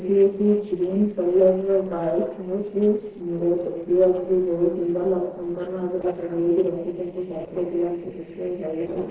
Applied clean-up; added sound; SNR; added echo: neural separator model SepFormer DNS4.